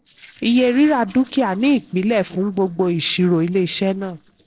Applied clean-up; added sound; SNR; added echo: neural separator model SepFormer DNS4.